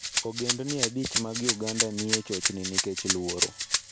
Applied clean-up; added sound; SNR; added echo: none; Rattle (instrument); -4 dB; none.